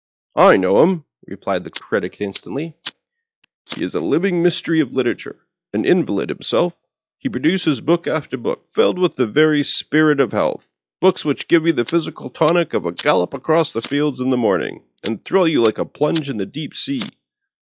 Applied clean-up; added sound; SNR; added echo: classical method log-MMSE.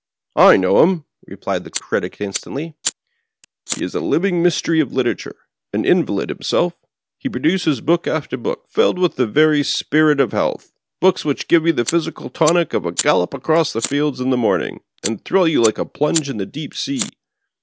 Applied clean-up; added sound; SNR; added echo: none; Fire; 13 dB; none.